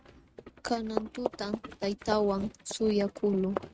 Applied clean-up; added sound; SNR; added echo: neural mask model RNNoise.